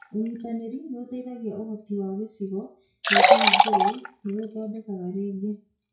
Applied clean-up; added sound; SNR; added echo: classical method WPE with log-MMSE.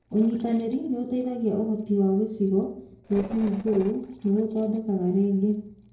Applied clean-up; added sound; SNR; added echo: neural separator model SepFormer DNS4.